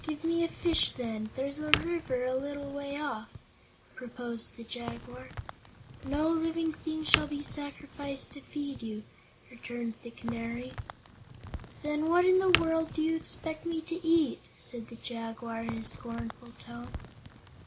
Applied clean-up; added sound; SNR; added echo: none; Crack; 7 dB; none.